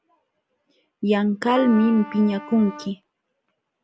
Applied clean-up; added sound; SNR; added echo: none; Trumpet; 14 dB; none.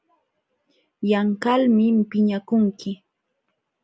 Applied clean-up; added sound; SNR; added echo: none; none; none; none.